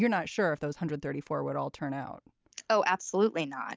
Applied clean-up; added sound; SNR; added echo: none; none; none; none.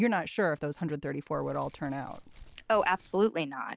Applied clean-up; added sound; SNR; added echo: none; Keys jangling; 19 dB; none.